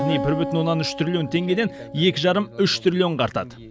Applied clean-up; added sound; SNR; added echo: none; Acoustic guitar; 10 dB; none.